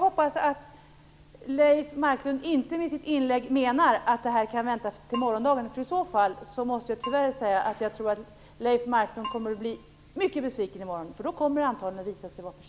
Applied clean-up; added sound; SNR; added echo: none; Keyboard (musical); 15 dB; none.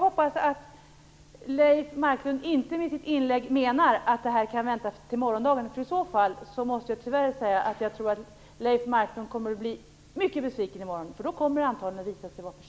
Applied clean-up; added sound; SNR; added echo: none; none; none; none.